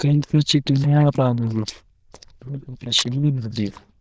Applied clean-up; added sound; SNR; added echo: neural diffusion model UNIVERSE++.